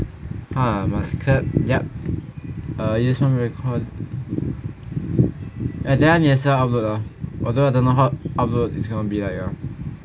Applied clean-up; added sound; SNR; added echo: none; none; none; none.